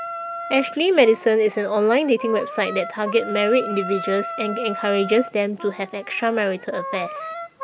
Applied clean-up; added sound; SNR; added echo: none; Wind instrument, woodwind instrument; 11 dB; none.